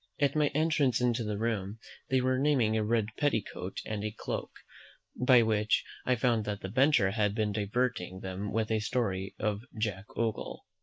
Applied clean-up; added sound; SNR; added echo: neural mask model Resemble Enhance denoiser.